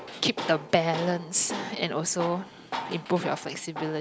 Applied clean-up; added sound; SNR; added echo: none; Tools; 10 dB; none.